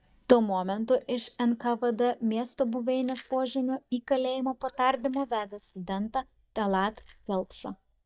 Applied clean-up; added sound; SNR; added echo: neural mask model DeepFilterNet 3.